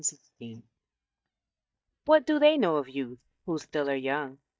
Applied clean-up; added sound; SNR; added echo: neural mask model DeepFilterNet 3.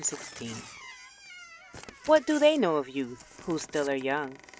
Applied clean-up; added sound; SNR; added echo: none; Crumpling, crinkling / Tearing + Squeak; 18 dB; none.